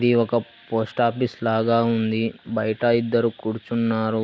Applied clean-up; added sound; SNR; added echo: none; none; none; none.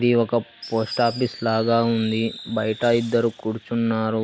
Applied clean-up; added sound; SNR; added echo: none; Fireworks; 17 dB; none.